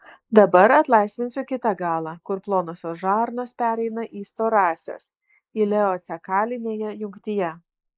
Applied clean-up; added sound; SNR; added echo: neural mask model Resemble Enhance denoiser.